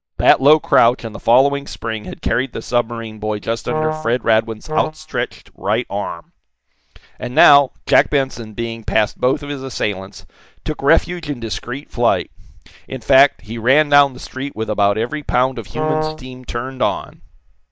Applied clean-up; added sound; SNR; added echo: neural mask model DeepFilterNet 3.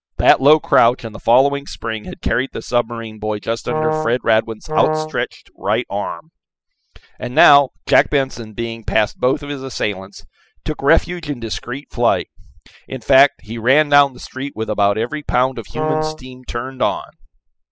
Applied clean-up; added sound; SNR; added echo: classical method spectral subtraction.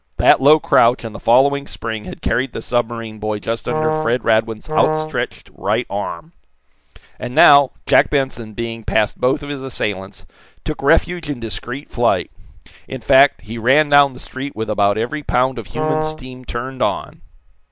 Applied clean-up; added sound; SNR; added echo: none; Brass instrument; 3 dB; none.